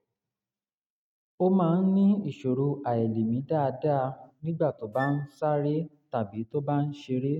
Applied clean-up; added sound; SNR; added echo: neural mask model RNNoise.